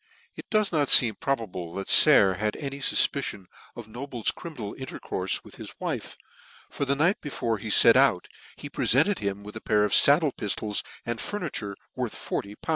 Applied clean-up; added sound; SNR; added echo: none; none; none; none.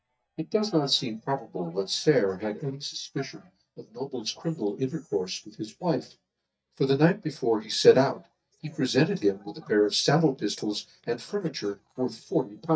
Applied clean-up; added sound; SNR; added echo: neural mask model DeepFilterNet 3.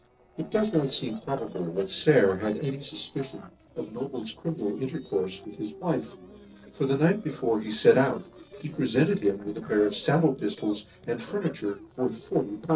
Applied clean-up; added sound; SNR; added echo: neural separator model SepFormer DNS4.